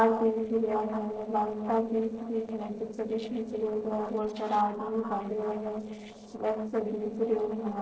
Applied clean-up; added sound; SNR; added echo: neural separator model SepFormer DNS4.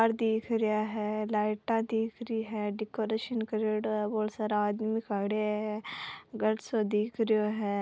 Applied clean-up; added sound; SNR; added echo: none; none; none; none.